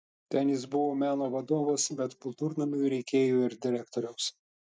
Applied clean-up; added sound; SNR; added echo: neural mask model DeepFilterNet 3.